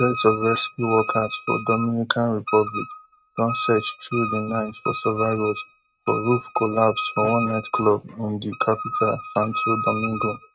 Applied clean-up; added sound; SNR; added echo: neural mask model RNNoise.